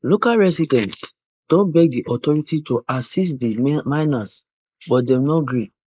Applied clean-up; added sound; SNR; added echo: neural mask model Resemble Enhance denoiser.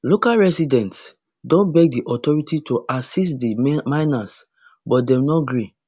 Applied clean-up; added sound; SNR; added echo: none; none; none; none.